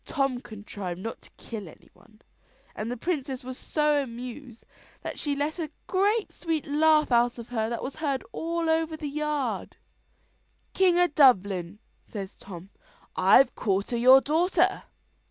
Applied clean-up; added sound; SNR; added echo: none; none; none; none.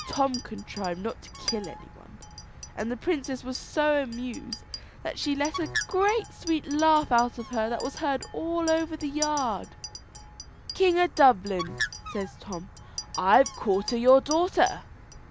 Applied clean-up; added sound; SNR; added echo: none; Chink, clink + Bird; 12 dB; none.